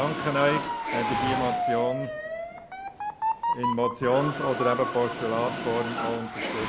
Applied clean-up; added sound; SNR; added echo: none; Motor vehicle (road) / Siren + Mechanisms; 1 dB; none.